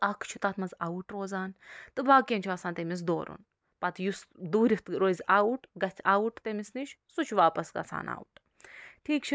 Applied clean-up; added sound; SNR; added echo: none; none; none; none.